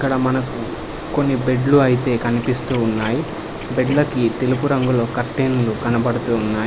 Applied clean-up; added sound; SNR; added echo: none; Cat; 19 dB; none.